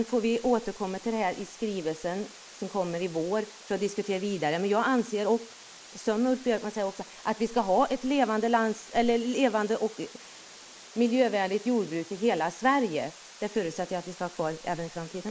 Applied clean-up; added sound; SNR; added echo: neural mask model Resemble Enhance denoiser.